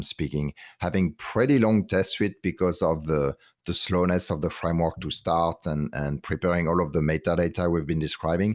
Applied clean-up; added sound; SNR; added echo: none; none; none; none.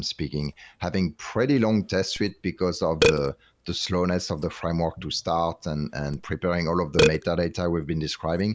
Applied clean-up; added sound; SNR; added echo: none; Burping, eructation; 6 dB; none.